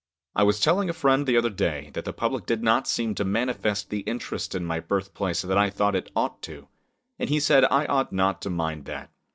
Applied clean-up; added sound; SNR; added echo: neural separator model SepFormer DNS4.